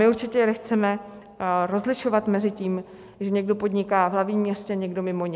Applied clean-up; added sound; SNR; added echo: none; none; none; none.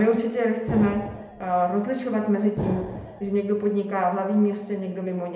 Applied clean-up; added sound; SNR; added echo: none; Explosion; 11 dB; reverberation time 0.8 s.